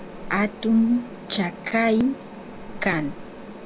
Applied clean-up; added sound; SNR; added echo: none; Mechanisms; 13 dB; none.